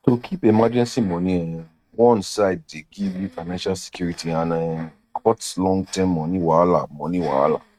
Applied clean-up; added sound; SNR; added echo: neural mask model RNNoise.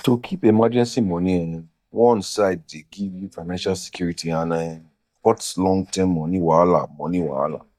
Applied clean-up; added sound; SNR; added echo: neural mask model DeepFilterNet 3.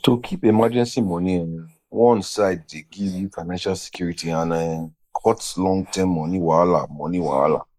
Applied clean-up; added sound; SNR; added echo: neural mask model Resemble Enhance denoiser.